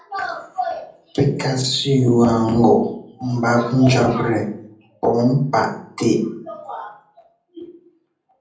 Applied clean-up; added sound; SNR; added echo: none; none; none; reverberation time 0.6 s.